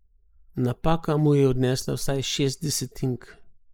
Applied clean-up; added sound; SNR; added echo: neural mask model Resemble Enhance denoiser.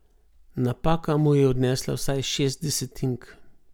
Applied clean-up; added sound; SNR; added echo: none; none; none; none.